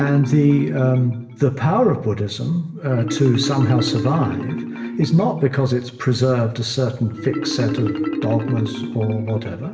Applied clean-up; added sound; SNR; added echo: none; Marimba, xylophone; 8 dB; reverberation time 0.7 s.